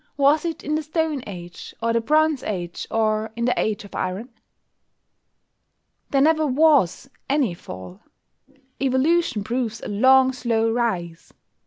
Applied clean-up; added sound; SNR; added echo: none; none; none; none.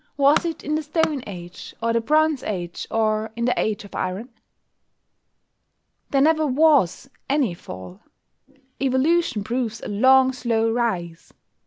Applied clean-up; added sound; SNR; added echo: none; Tools; 11 dB; none.